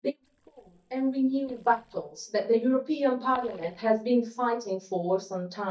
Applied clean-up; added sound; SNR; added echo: neural mask model DeepFilterNet 3.